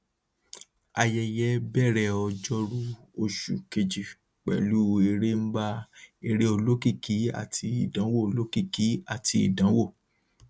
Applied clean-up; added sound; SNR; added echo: none; none; none; none.